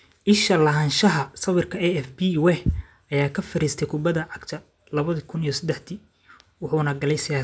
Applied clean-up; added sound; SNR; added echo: none; none; none; none.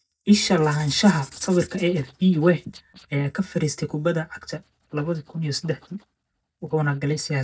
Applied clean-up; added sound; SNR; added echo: neural mask model DeepFilterNet 3.